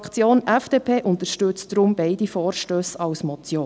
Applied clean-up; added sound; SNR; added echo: none; none; none; none.